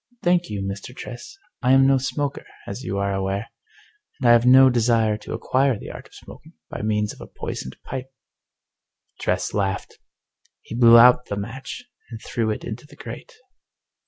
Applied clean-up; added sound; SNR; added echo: none; none; none; none.